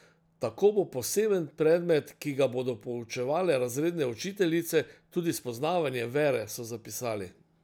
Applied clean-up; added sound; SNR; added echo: none; none; none; none.